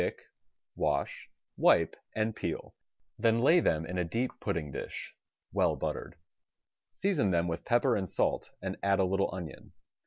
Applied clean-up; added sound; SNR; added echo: none; none; none; none.